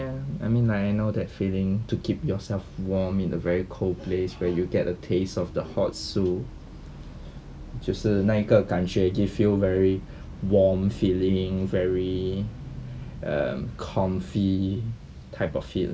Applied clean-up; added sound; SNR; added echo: none; none; none; none.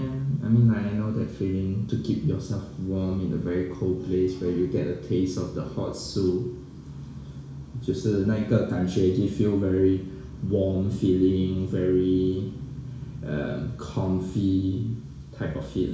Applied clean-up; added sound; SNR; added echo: none; none; none; reverberation time 0.7 s.